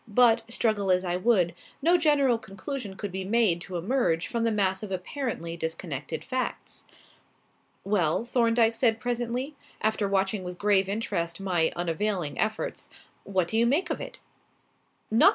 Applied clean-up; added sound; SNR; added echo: none; none; none; none.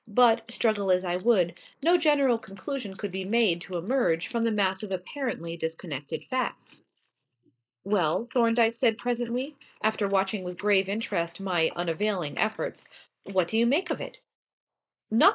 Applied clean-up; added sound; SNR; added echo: neural mask model Resemble Enhance denoiser.